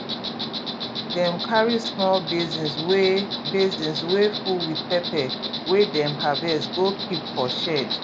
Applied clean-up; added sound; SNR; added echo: none; Insect; 5 dB; none.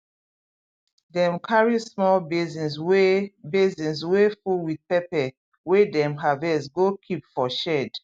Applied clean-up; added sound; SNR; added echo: none; none; none; none.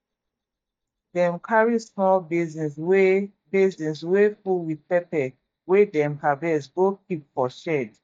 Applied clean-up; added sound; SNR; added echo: neural mask model DeepFilterNet 3.